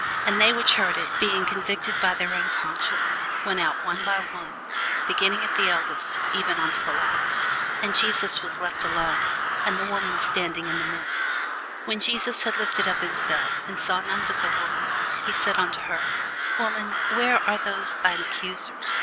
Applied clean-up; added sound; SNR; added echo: none; Crow; -2 dB; none.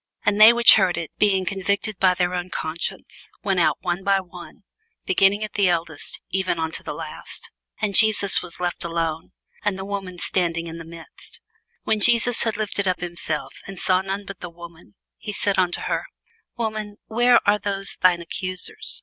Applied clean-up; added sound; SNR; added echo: none; none; none; none.